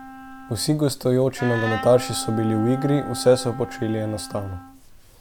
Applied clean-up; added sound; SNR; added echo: none; Wind instrument, woodwind instrument; 12 dB; none.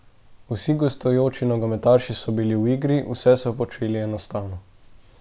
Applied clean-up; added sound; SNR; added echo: none; none; none; none.